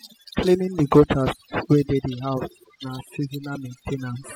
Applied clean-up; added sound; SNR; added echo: classical method spectral subtraction.